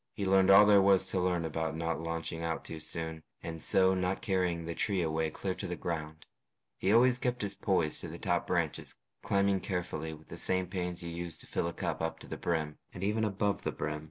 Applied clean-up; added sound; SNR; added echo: none; none; none; none.